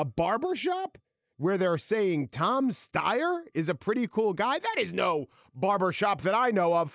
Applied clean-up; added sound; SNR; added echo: neural mask model DeepFilterNet 3.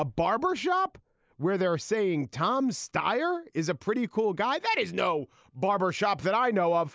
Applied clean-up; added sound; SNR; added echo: neural mask model Resemble Enhance denoiser.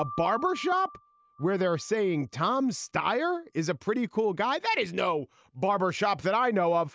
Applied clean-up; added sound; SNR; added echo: neural mask model RNNoise.